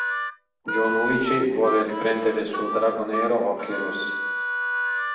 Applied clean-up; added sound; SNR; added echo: none; Harmonica; 3 dB; reverberation time 1.1 s.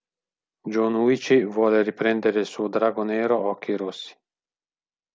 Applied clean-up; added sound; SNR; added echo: none; none; none; none.